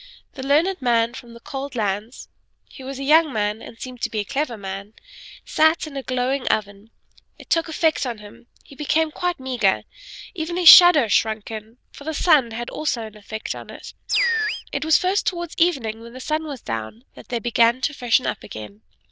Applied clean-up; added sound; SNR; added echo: neural diffusion model UNIVERSE++.